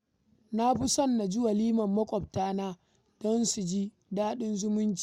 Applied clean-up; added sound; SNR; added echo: none; none; none; none.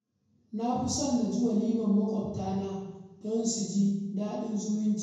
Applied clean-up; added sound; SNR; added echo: none; none; none; reverberation time 1.0 s.